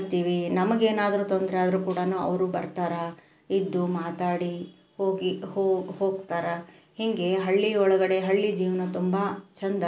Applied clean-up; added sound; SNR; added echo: none; none; none; none.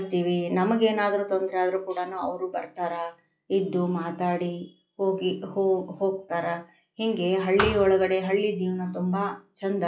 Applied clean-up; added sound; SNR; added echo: classical method log-MMSE.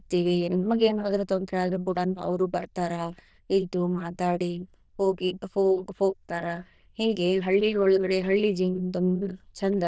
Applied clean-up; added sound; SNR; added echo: neural diffusion model UNIVERSE++.